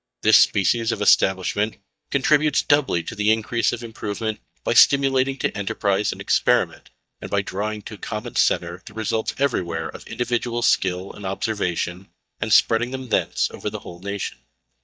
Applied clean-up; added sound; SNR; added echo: neural mask model DeepFilterNet 3.